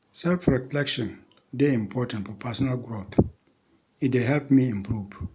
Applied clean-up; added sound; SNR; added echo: none; none; none; none.